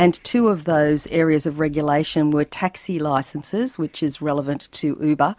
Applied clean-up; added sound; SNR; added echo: none; none; none; none.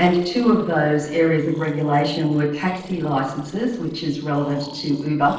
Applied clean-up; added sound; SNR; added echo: neural separator model SepFormer DNS4.